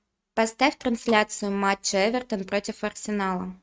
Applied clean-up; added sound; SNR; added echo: neural mask model RNNoise.